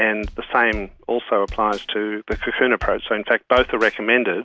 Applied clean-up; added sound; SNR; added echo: none; Bass drum; 17 dB; none.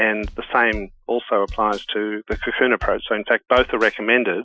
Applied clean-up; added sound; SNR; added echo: classical method Wiener filter.